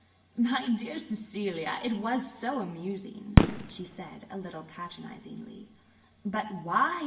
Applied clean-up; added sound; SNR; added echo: none; Fireworks; -3 dB; reverberation time 0.8 s.